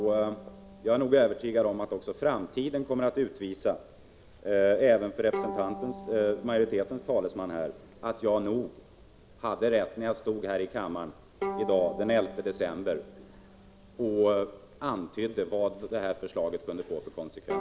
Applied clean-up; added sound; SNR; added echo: none; Bowed string instrument; 15 dB; none.